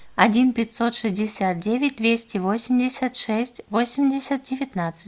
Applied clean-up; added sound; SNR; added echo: none; none; none; none.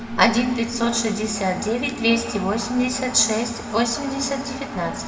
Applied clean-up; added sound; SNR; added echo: none; Engine; 8 dB; reverberation time 1.2 s.